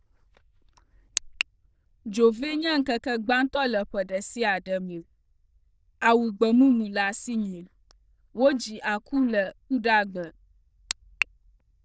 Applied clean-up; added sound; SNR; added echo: neural diffusion model UNIVERSE++.